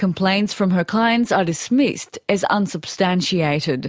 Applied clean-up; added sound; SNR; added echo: none; none; none; none.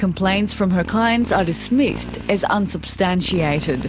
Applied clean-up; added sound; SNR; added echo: none; Motorcycle; 12 dB; none.